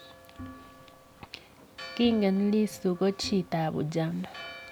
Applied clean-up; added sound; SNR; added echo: none; Bowed string instrument + Church bell; 17 dB; none.